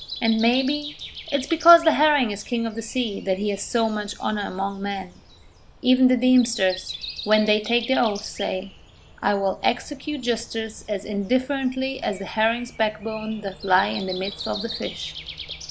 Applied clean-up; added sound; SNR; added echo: none; Breathing; 15 dB; none.